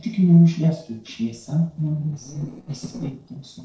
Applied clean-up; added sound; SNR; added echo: neural separator model SepFormer DNS4.